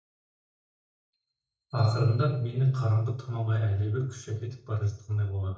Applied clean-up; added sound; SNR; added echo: neural mask model DeepFilterNet 3.